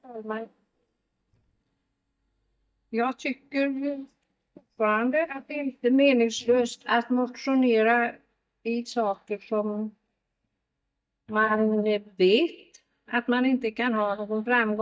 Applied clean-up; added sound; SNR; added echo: neural mask model DeepFilterNet 3.